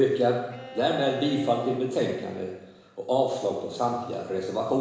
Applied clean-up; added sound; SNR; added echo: none; Bowed string instrument; 17 dB; reverberation time 1.0 s.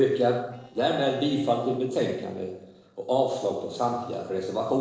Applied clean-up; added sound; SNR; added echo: neural separator model SepFormer DNS4.